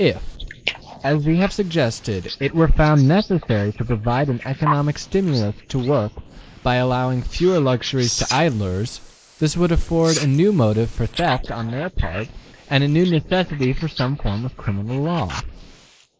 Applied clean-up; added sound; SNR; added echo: neural mask model Resemble Enhance denoiser.